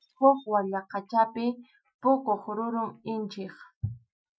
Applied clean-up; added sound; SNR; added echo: classical method Wiener filter.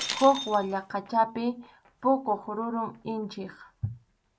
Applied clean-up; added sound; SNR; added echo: none; Shatter; 14 dB; none.